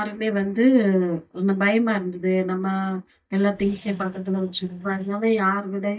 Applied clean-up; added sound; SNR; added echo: neural mask model DeepFilterNet 3.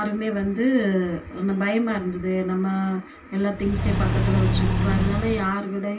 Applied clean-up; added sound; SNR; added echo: none; Accelerating, revving, vroom / Car; -2 dB; reverberation time 0.2 s.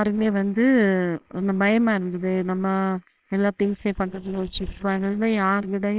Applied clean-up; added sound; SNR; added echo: neural separator model SepFormer WHAMR!.